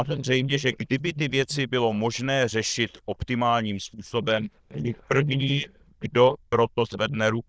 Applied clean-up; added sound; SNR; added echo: neural diffusion model UNIVERSE++.